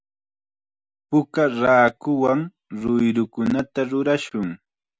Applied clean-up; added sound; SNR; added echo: none; none; none; none.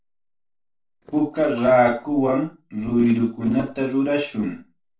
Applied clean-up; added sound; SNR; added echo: neural separator model SepFormer DNS4.